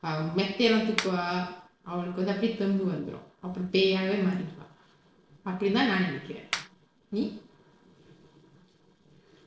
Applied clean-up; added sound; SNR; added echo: neural separator model SepFormer DNS4.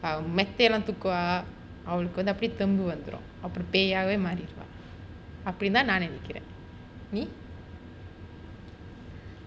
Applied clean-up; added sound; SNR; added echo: none; none; none; none.